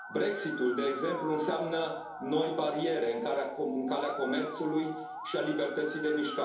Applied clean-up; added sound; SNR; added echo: none; Musical instrument; 10 dB; reverberation time 2.8 s.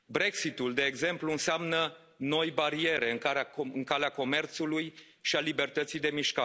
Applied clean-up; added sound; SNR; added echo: none; none; none; none.